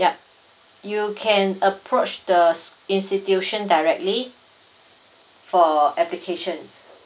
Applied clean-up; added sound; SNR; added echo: none; none; none; none.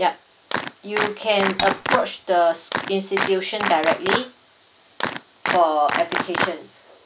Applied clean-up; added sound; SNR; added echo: none; Clapping + Cutlery, silverware; 3 dB; none.